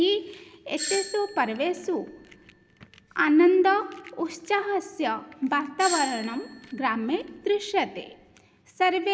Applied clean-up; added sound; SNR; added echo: none; Doorbell; 12 dB; none.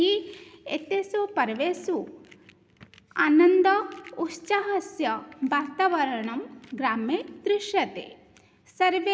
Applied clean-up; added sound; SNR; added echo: none; none; none; none.